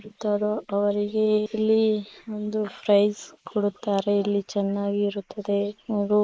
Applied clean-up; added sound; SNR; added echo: neural mask model Resemble Enhance denoiser.